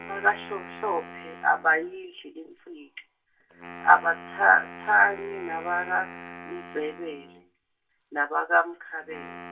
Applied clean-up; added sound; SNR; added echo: none; Wind instrument, woodwind instrument; 16 dB; reverberation time 0.2 s.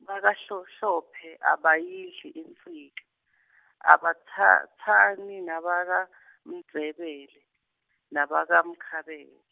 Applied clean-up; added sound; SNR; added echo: none; none; none; none.